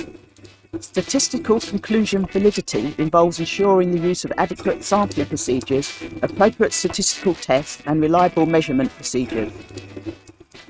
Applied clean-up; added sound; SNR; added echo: neural mask model RNNoise.